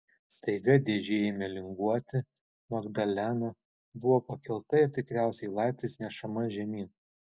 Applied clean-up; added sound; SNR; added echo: none; none; none; none.